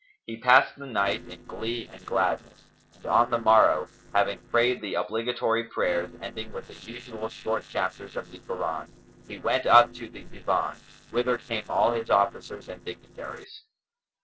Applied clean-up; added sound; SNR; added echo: neural separator model SepFormer DNS4.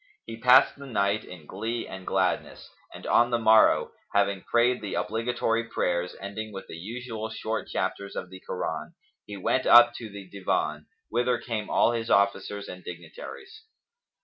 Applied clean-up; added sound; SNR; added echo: none; none; none; none.